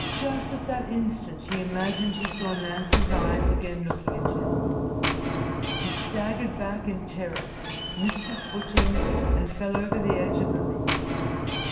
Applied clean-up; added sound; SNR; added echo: none; Knock / Slam; -4 dB; reverberation time 1.7 s.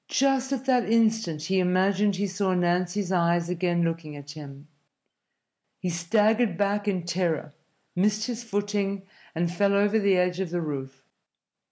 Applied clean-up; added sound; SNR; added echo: none; none; none; none.